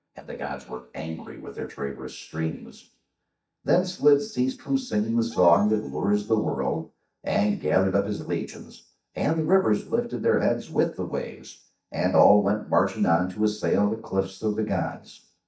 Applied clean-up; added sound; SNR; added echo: neural mask model DeepFilterNet 3.